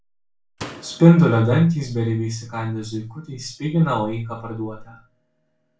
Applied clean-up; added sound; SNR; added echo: none; Slam; 18 dB; reverberation time 0.3 s.